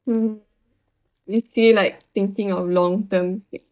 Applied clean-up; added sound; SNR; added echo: neural mask model DeepFilterNet 3.